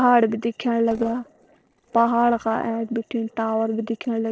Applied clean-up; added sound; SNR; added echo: neural separator model SepFormer DNS4.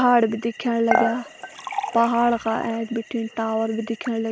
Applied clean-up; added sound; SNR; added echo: none; Dishes, pots, and pans / Chink, clink; 5 dB; none.